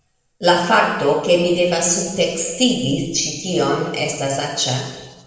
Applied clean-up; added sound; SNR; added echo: none; none; none; reverberation time 1.2 s.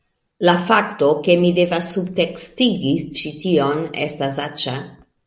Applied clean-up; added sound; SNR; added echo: none; none; none; none.